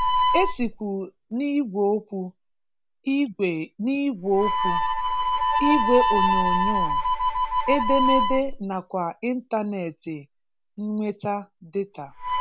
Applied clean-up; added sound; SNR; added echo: none; Harmonica; -1 dB; none.